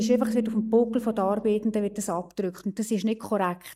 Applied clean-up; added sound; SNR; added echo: neural mask model DeepFilterNet 3.